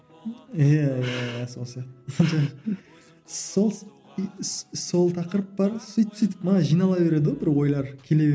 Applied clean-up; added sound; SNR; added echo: none; none; none; none.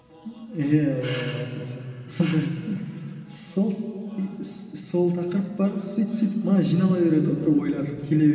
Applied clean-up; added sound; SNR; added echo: none; none; none; reverberation time 2.7 s.